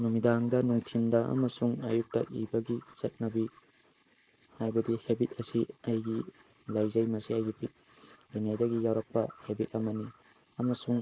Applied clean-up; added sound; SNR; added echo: neural mask model Resemble Enhance denoiser.